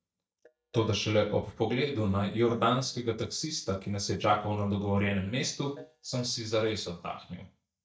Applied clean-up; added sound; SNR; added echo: neural mask model DeepFilterNet 3.